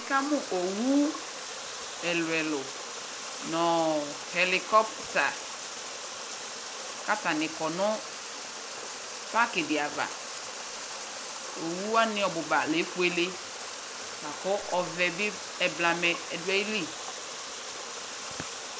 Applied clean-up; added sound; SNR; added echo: none; Water; 7 dB; none.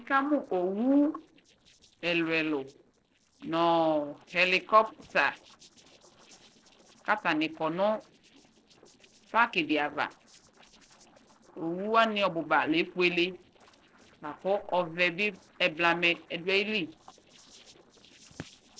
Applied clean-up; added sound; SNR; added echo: neural separator model SepFormer DNS4.